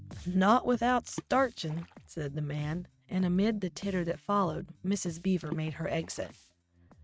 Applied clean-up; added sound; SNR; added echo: neural mask model RNNoise.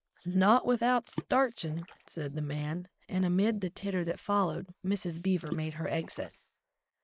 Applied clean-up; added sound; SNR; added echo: neural mask model Resemble Enhance denoiser.